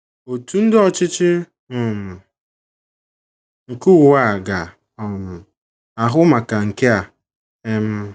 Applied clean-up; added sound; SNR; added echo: none; none; none; none.